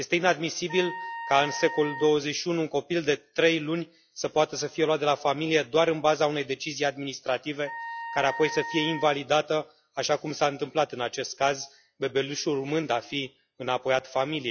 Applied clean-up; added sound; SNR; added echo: classical method log-MMSE.